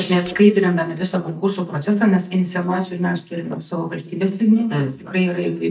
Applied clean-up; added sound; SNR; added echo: neural mask model DeepFilterNet 3.